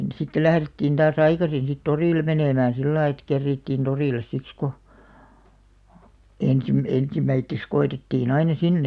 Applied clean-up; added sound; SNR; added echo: none; none; none; none.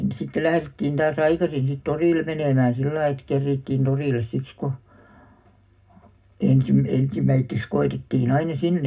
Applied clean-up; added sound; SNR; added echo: none; none; none; reverberation time 0.2 s.